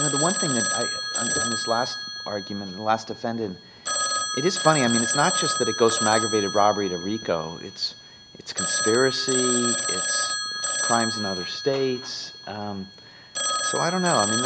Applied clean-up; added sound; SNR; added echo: none; Telephone; 1 dB; none.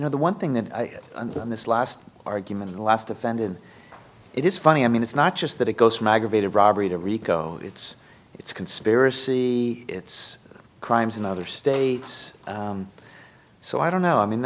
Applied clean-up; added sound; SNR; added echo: none; none; none; none.